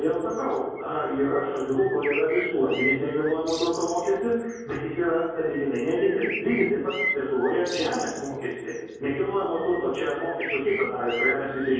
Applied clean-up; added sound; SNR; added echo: none; Bird; 10 dB; reverberation time 1.3 s.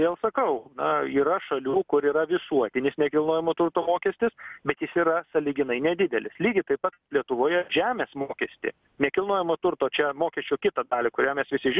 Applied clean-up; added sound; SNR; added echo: none; none; none; none.